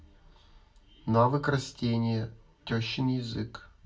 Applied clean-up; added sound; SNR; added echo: none; none; none; reverberation time 0.2 s.